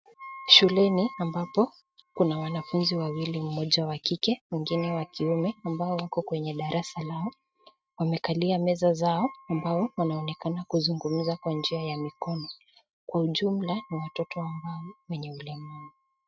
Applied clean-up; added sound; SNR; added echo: neural mask model RNNoise.